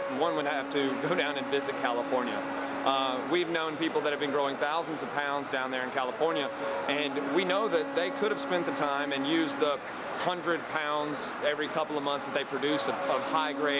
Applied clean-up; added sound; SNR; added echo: none; Wind instrument, woodwind instrument; 9 dB; none.